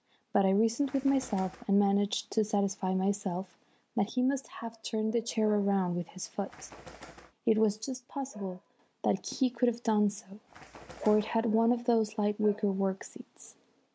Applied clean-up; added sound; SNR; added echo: none; Bird; 19 dB; none.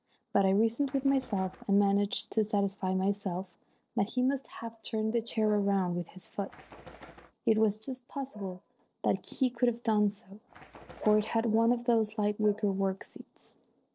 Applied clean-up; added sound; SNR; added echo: neural separator model SepFormer DNS4.